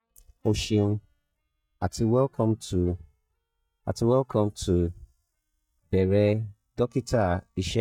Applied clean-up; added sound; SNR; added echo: neural mask model DeepFilterNet 3.